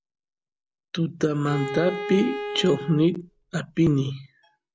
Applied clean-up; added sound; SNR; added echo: none; Bowed string instrument; 8 dB; none.